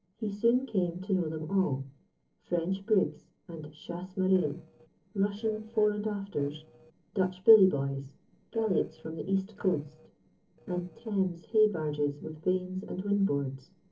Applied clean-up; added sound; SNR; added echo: neural separator model SepFormer DNS4.